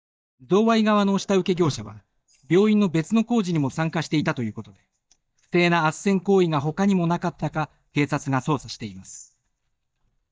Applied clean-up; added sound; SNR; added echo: neural mask model DeepFilterNet 3.